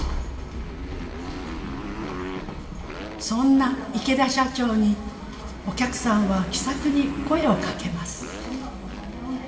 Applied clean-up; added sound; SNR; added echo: none; Motorcycle; 12 dB; reverberation time 2.1 s.